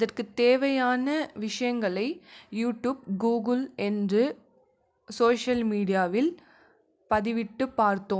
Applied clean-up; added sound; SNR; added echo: none; none; none; none.